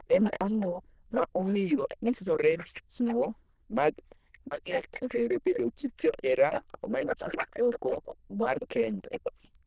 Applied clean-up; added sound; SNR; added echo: neural diffusion model UNIVERSE++.